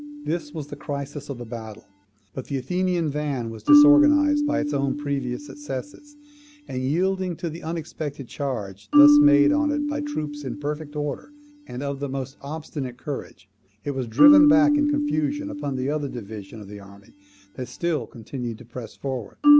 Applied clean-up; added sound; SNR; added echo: none; Marimba, xylophone; -3 dB; none.